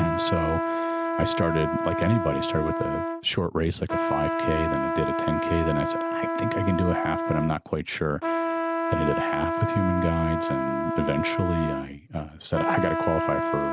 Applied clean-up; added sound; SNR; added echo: none; Trumpet; 0 dB; none.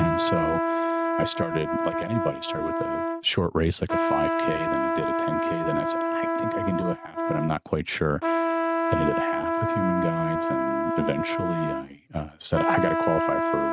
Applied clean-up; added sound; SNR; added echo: neural mask model RNNoise.